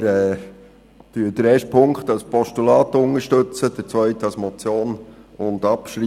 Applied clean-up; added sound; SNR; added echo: none; none; none; none.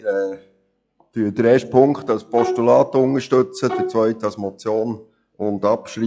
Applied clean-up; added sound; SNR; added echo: classical method log-MMSE.